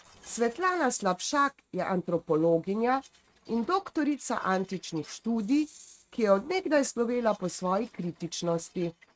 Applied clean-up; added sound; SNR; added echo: neural mask model RNNoise.